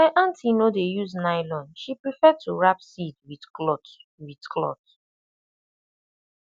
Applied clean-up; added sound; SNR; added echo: none; none; none; none.